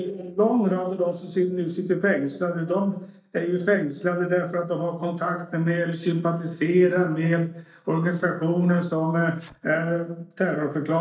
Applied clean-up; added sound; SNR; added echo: neural mask model DeepFilterNet 3.